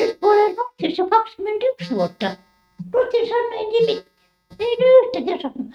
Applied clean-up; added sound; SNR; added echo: neural mask model RNNoise.